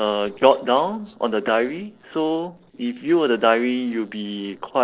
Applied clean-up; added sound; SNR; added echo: neural separator model SepFormer DNS4.